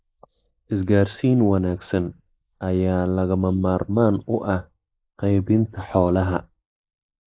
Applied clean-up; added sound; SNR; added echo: neural mask model Resemble Enhance denoiser.